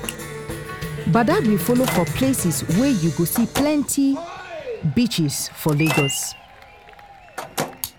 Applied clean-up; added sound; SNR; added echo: none; Microwave oven + Cheering; 8 dB; none.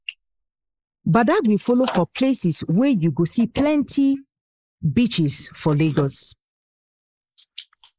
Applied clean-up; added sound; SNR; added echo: neural mask model Resemble Enhance denoiser.